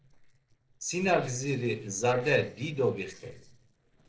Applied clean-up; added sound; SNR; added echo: neural separator model SepFormer DNS4.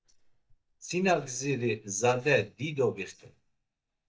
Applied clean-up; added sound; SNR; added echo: neural mask model DeepFilterNet 3.